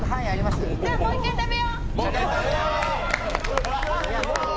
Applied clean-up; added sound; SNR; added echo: none; Thunder / Explosion; 1 dB; none.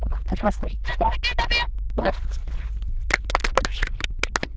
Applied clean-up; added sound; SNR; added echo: neural diffusion model UNIVERSE++.